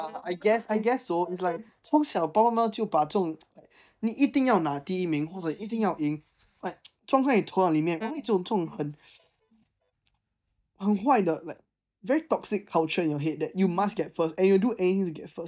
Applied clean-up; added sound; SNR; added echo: neural mask model DeepFilterNet 3.